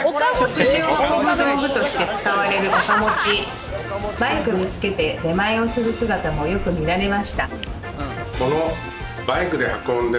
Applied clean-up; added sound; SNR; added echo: none; none; none; none.